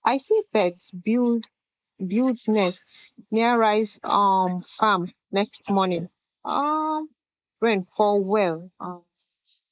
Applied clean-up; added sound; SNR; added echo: neural mask model Resemble Enhance denoiser.